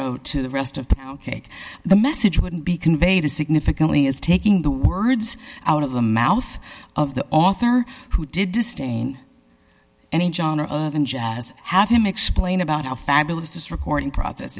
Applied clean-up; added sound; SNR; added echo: none; none; none; none.